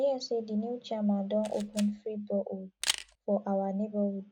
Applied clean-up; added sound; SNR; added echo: none; Camera; 10 dB; none.